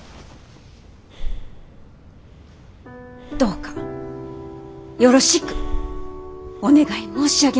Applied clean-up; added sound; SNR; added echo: none; Breathing; 10 dB; none.